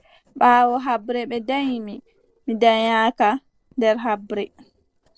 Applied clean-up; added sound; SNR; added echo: neural separator model SepFormer DNS4.